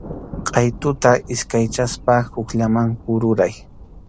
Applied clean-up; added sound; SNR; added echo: none; Thunder; 16 dB; none.